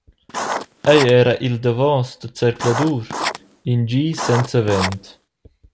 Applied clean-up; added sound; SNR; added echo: none; Writing; 7 dB; none.